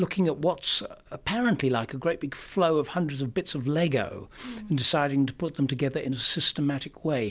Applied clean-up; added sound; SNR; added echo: none; none; none; none.